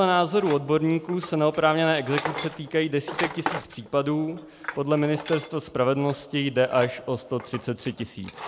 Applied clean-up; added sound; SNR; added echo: none; Tools; 12 dB; none.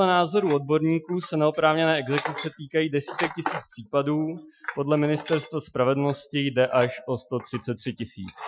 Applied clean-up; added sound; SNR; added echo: classical method Wiener filter.